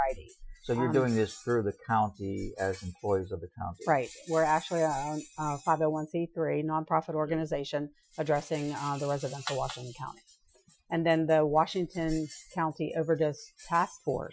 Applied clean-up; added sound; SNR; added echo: classical method Wiener filter.